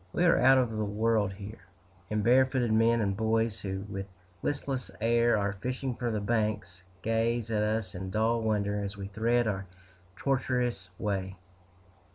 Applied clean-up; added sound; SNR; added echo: none; none; none; none.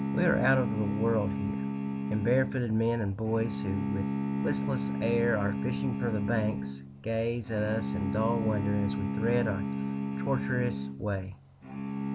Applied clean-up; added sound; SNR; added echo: none; Bowed string instrument; 2 dB; none.